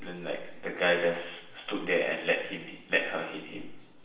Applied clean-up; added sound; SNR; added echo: none; none; none; reverberation time 0.8 s.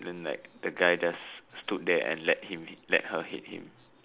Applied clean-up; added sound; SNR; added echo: none; none; none; none.